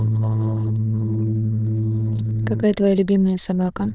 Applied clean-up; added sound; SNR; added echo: neural diffusion model UNIVERSE++.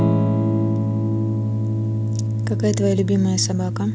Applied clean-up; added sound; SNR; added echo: none; Electric guitar / Strum; -4 dB; none.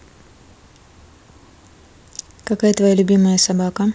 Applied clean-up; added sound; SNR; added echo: none; none; none; none.